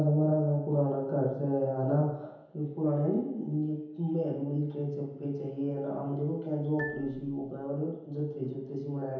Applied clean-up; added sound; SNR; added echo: none; Marimba, xylophone; 17 dB; reverberation time 1.0 s.